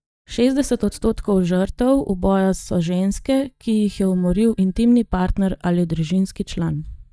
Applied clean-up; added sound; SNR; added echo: neural mask model DeepFilterNet 3.